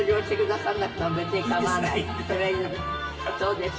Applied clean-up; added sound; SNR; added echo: none; none; none; reverberation time 1.4 s.